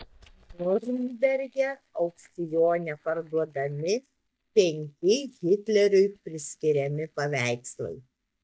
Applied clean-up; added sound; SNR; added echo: neural mask model DeepFilterNet 3.